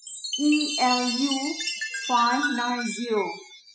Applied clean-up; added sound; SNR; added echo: classical method spectral subtraction.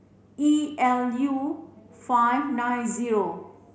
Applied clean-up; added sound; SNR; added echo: none; none; none; none.